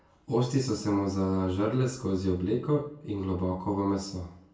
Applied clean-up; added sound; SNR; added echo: none; none; none; reverberation time 0.3 s.